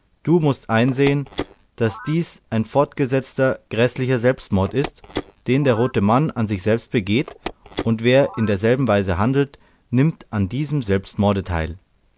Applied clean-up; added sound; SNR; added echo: none; Telephone; 16 dB; none.